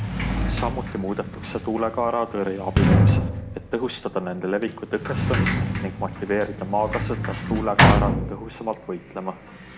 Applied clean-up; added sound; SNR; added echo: none; Sliding door; -3 dB; none.